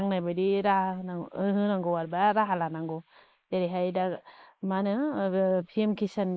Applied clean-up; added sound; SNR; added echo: neural mask model Resemble Enhance denoiser.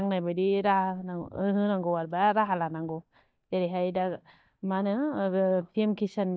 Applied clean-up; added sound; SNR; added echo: neural mask model DeepFilterNet 3.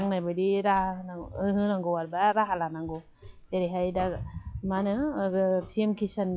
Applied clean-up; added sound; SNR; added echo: classical method log-MMSE.